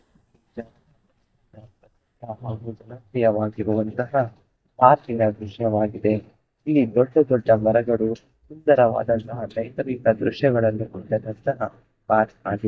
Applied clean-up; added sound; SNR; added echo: neural mask model DeepFilterNet 3.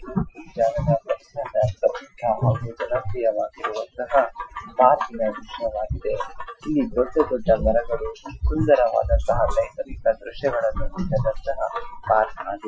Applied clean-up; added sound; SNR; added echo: classical method Wiener filter.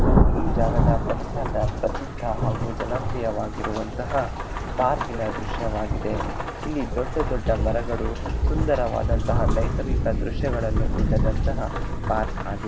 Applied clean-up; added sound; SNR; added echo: none; Rain / Thunderstorm; -5 dB; none.